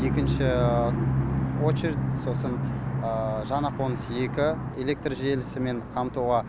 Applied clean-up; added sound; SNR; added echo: none; none; none; none.